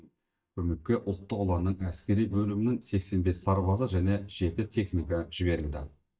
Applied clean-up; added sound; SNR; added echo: neural mask model DeepFilterNet 3.